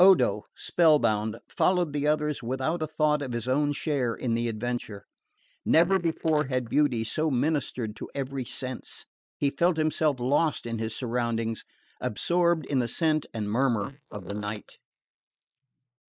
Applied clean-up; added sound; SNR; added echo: neural mask model Resemble Enhance denoiser.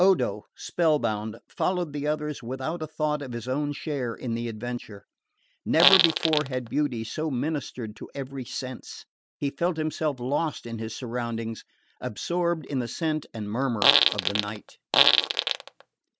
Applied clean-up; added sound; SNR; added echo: none; Fart; -4 dB; none.